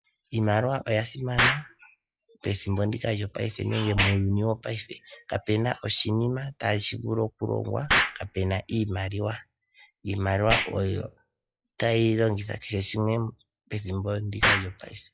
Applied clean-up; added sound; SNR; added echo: classical method log-MMSE.